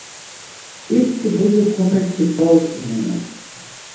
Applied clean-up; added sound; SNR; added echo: none; Water; 19 dB; reverberation time 2.1 s.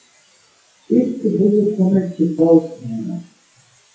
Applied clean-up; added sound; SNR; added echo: classical method WPE with log-MMSE.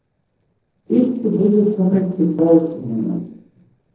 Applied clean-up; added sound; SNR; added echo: neural separator model SepFormer DNS4.